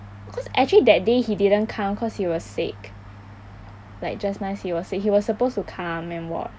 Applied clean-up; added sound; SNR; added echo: none; none; none; none.